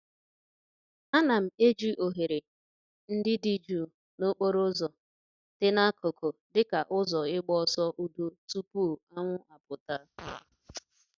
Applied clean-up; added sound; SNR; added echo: none; Fart; 19 dB; none.